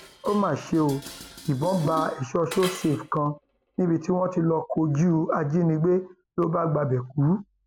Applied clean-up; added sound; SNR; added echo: none; Dishes, pots, and pans; 17 dB; none.